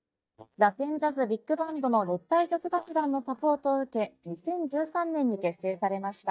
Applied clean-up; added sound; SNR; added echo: neural mask model DeepFilterNet 3.